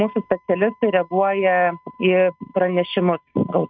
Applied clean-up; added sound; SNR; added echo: neural mask model RNNoise.